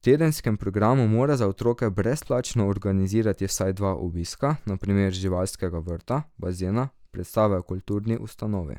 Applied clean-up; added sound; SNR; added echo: none; none; none; none.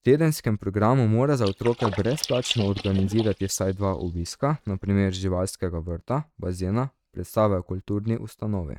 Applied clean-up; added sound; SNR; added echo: neural mask model RNNoise.